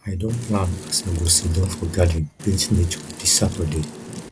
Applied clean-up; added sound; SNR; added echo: none; Wind; 12 dB; none.